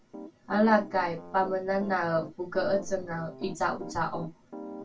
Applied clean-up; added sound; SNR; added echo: none; Piano; 14 dB; reverberation time 0.2 s.